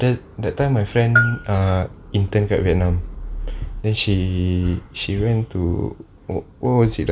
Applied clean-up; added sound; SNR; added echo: none; Bell; 6 dB; none.